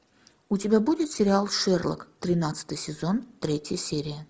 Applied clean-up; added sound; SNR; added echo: none; none; none; none.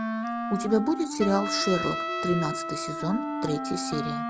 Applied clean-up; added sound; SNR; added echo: none; Trumpet + Wind instrument, woodwind instrument; 3 dB; none.